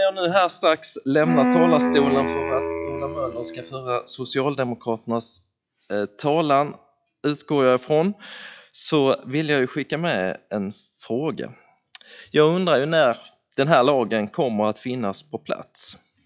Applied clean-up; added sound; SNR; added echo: classical method log-MMSE.